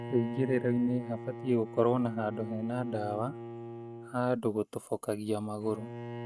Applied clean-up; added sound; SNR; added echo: neural mask model RNNoise.